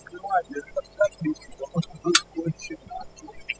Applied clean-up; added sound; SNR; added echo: classical method spectral subtraction.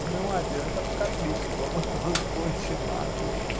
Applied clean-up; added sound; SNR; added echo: none; Boiling; -3 dB; none.